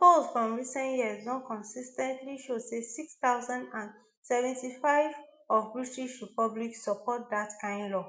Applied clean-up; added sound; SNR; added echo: none; none; none; none.